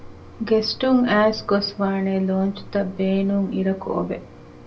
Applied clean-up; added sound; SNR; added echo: none; Mechanisms; 19 dB; reverberation time 0.2 s.